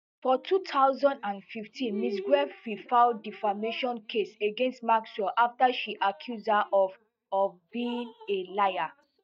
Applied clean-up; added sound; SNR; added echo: neural mask model DeepFilterNet 3.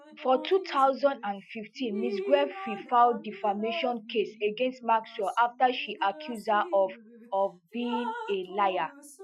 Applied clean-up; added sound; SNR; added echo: classical method Wiener filter.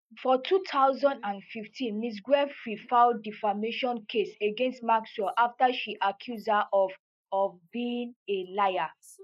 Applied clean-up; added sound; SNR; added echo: neural mask model Resemble Enhance denoiser.